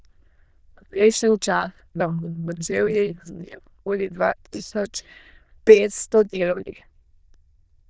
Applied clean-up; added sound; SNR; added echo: neural diffusion model UNIVERSE++.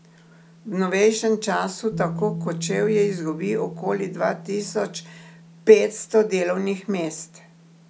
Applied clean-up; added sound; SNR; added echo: none; Bass guitar; 13 dB; none.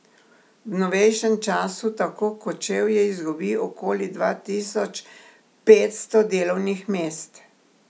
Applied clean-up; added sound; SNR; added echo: none; none; none; none.